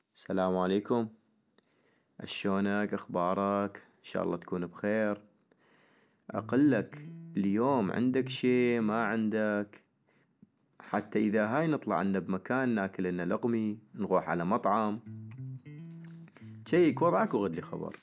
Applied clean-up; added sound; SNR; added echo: none; Electric guitar; 14 dB; none.